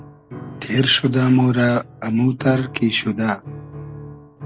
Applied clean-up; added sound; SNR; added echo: none; Piano; 17 dB; none.